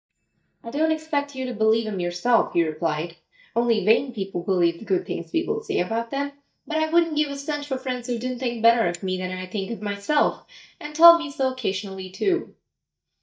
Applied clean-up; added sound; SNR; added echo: neural mask model DeepFilterNet 3.